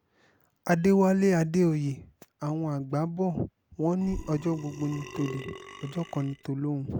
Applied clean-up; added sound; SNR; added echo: none; Burping, eructation; 13 dB; none.